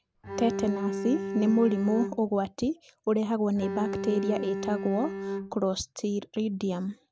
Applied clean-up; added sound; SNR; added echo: none; Bowed string instrument; 5 dB; none.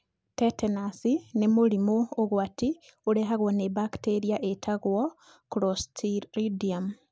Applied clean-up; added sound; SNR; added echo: none; none; none; none.